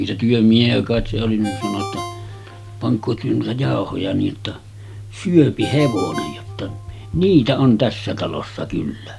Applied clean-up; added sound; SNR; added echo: none; Ringtone; 17 dB; none.